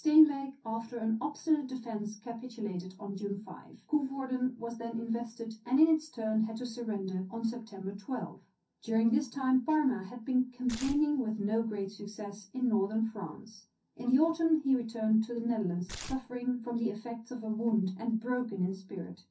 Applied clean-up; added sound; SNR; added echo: none; Tearing; 11 dB; reverberation time 0.3 s.